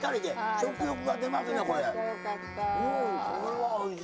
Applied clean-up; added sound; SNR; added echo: none; Wind instrument, woodwind instrument; 13 dB; none.